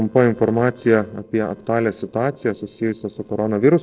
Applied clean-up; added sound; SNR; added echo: neural separator model SepFormer DNS4.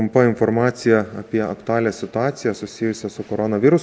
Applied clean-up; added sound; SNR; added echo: none; none; none; none.